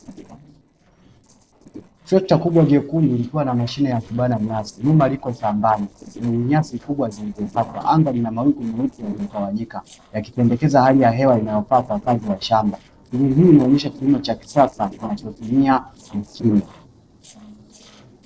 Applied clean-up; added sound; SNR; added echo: neural separator model SepFormer DNS4.